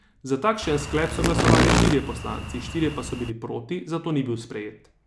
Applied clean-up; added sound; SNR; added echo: none; Insect; -4 dB; none.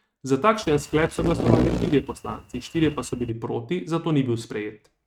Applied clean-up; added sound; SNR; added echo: neural mask model RNNoise.